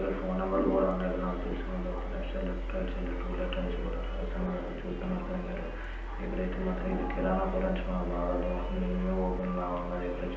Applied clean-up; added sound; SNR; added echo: none; Mechanisms; 3 dB; reverberation time 0.9 s.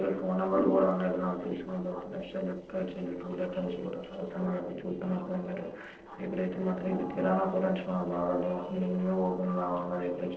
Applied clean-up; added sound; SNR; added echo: neural separator model SepFormer DNS4.